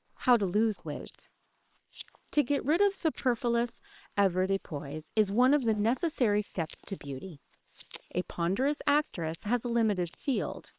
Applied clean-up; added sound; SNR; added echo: neural separator model SepFormer WHAM!.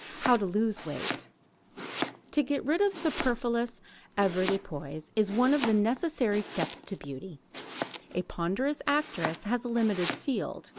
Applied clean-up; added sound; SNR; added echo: none; Domestic sounds, home sounds; 10 dB; none.